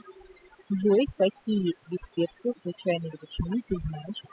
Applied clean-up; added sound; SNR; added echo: classical method spectral subtraction.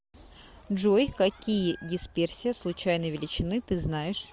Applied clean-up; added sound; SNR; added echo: none; none; none; none.